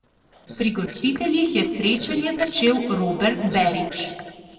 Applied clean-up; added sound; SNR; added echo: neural separator model SepFormer DNS4.